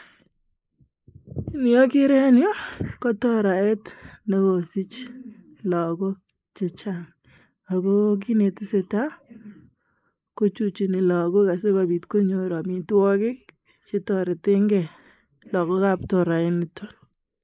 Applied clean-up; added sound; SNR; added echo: neural mask model Resemble Enhance denoiser.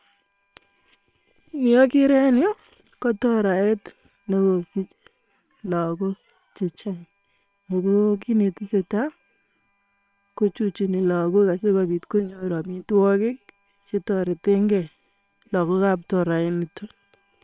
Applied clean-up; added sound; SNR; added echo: neural separator model SepFormer WHAM!.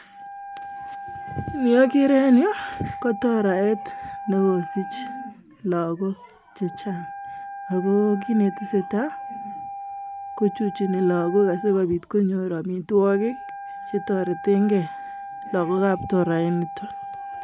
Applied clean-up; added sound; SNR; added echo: none; Wind instrument, woodwind instrument; 12 dB; none.